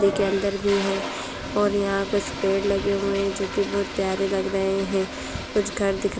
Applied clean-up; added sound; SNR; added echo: none; Toilet flush; 8 dB; none.